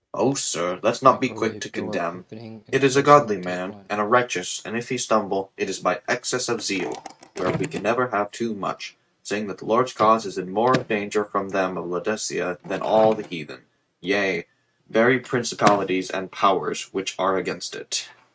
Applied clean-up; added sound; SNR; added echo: neural mask model RNNoise.